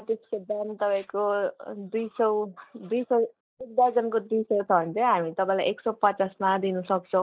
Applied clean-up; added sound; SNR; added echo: neural mask model DeepFilterNet 3.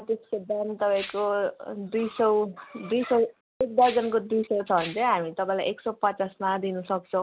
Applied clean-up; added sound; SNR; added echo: none; Rattle (instrument); 14 dB; none.